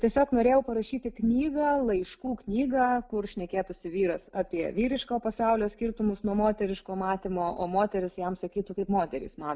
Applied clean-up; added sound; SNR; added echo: none; none; none; none.